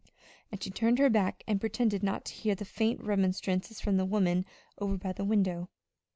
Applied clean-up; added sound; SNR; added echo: none; none; none; none.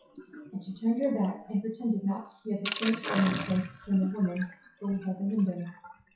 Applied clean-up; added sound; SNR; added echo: classical method WPE with log-MMSE.